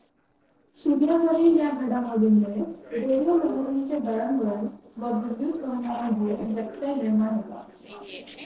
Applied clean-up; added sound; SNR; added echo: neural separator model SepFormer DNS4.